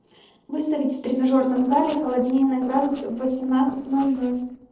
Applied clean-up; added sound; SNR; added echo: neural separator model SepFormer DNS4.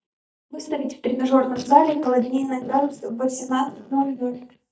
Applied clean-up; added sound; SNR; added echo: neural mask model DeepFilterNet 3.